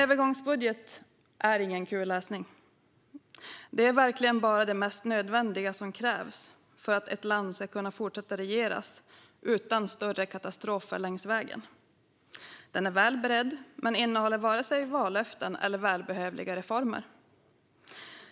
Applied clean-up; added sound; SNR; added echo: none; none; none; none.